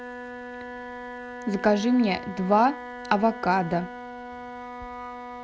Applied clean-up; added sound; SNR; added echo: none; Wind instrument, woodwind instrument; 11 dB; none.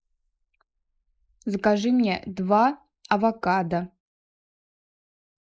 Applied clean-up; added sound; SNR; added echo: neural mask model Resemble Enhance denoiser.